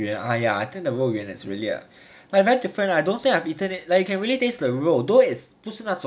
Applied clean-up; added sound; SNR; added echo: none; none; none; none.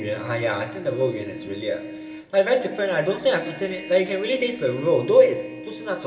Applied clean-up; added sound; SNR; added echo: none; Trumpet; 15 dB; reverberation time 3.0 s.